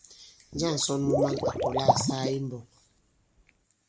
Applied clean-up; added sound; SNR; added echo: none; Liquid; -2 dB; none.